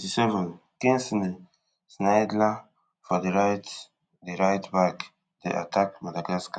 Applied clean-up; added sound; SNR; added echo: none; none; none; none.